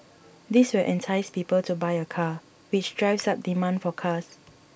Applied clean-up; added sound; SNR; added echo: none; none; none; none.